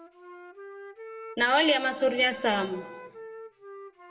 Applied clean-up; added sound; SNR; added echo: none; Wind instrument, woodwind instrument; 14 dB; reverberation time 0.2 s.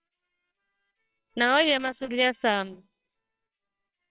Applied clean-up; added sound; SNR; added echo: neural separator model SepFormer WHAMR!.